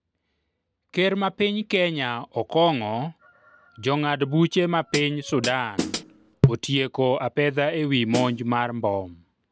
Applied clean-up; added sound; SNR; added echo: none; Hi-hat + Snare drum; 3 dB; none.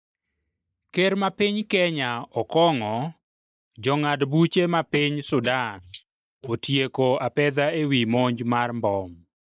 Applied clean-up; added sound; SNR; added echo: neural mask model Resemble Enhance denoiser.